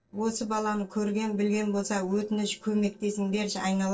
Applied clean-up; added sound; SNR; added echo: neural separator model SepFormer DNS4.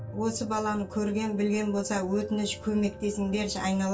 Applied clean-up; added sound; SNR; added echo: none; Drum; 20 dB; reverberation time 0.2 s.